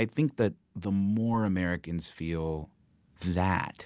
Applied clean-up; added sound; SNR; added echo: none; none; none; none.